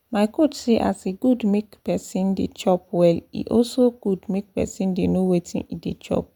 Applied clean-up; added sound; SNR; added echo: none; none; none; none.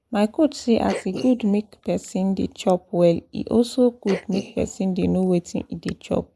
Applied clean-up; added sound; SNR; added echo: neural mask model Resemble Enhance denoiser.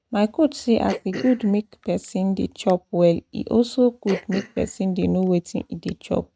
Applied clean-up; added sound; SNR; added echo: neural mask model RNNoise.